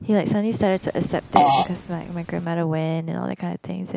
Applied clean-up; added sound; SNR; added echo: none; Fart; -1 dB; none.